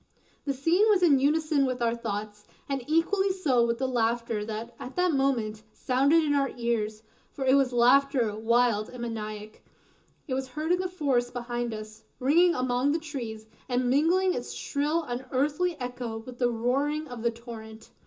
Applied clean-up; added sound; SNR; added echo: none; none; none; reverberation time 0.2 s.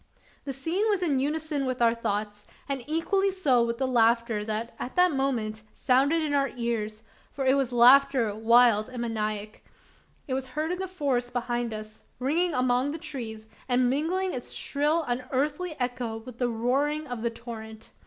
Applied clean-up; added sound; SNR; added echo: none; none; none; none.